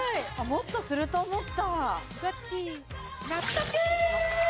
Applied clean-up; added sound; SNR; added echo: none; Splash, splatter; 14 dB; none.